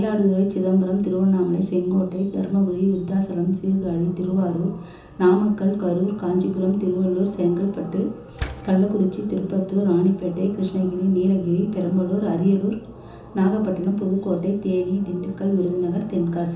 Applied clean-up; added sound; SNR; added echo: none; Slam; 14 dB; reverberation time 0.6 s.